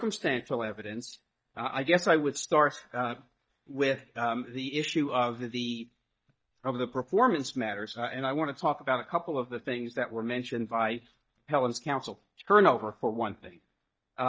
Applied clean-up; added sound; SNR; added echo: neural mask model DeepFilterNet 3.